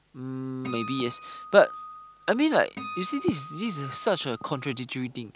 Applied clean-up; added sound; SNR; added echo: none; Acoustic guitar; 13 dB; none.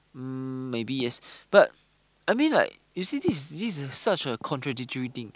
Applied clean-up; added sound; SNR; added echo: none; none; none; none.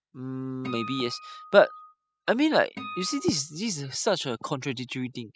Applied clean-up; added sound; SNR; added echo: classical method spectral subtraction.